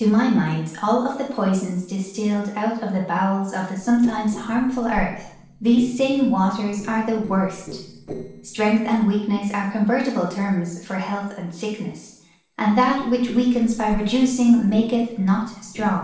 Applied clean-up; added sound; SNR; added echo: neural separator model SepFormer DNS4.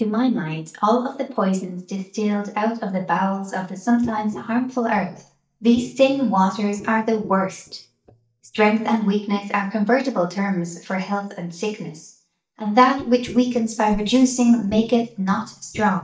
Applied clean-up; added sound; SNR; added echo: neural mask model DeepFilterNet 3.